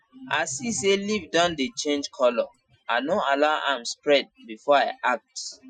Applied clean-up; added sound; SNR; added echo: classical method Wiener filter.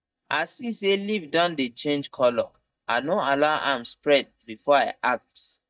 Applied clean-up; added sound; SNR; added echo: neural mask model DeepFilterNet 3.